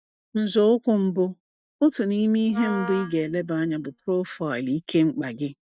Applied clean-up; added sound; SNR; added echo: neural mask model DeepFilterNet 3.